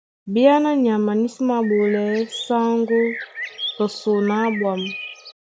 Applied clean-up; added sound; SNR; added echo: none; Bird; 13 dB; none.